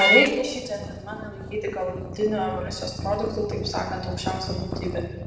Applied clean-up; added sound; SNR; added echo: none; Meow / Purr; 1 dB; reverberation time 1.1 s.